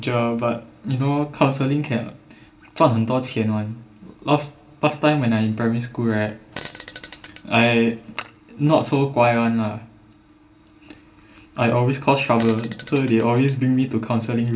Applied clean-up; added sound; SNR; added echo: none; Fart; 17 dB; reverberation time 0.4 s.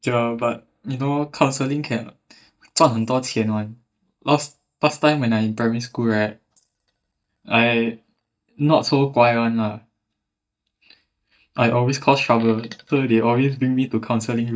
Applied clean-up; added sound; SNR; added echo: neural mask model DeepFilterNet 3.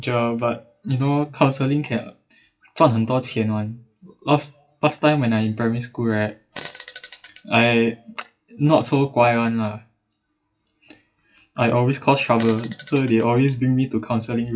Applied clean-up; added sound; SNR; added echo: classical method WPE with log-MMSE.